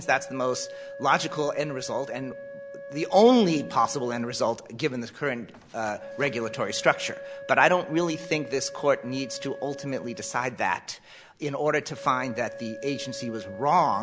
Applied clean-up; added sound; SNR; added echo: none; Wind instrument, woodwind instrument; 14 dB; none.